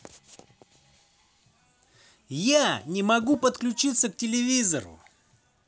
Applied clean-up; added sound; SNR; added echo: none; none; none; none.